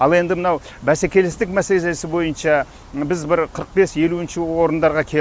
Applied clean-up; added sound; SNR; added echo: none; none; none; none.